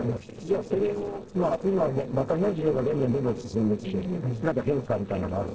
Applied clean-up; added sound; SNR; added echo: neural separator model SepFormer DNS4.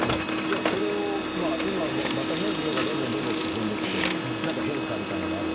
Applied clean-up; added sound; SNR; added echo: none; Printer; -5 dB; none.